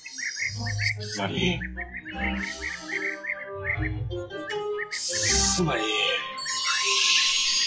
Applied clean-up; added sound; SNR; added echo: classical method log-MMSE.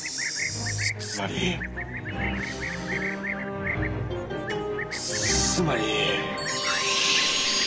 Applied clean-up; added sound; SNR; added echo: none; Livestock, farm animals, working animals; 8 dB; none.